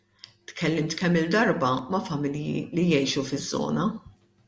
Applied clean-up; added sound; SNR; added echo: none; none; none; none.